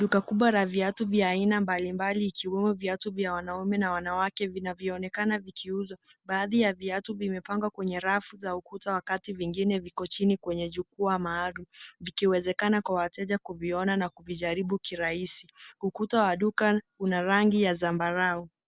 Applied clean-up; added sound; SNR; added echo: none; none; none; none.